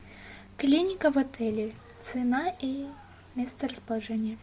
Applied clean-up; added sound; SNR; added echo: none; none; none; none.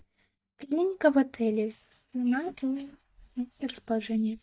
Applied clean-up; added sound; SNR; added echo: neural mask model DeepFilterNet 3.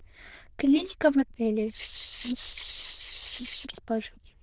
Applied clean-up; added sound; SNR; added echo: neural diffusion model UNIVERSE++.